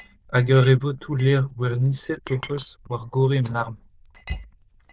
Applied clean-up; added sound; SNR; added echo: neural diffusion model UNIVERSE++.